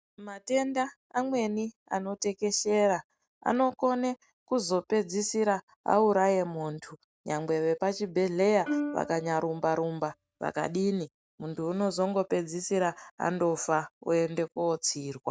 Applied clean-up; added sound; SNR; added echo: neural mask model RNNoise.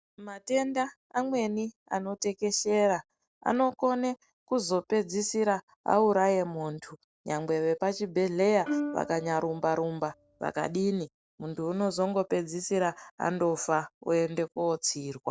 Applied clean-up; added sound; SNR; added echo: neural separator model SepFormer DNS4.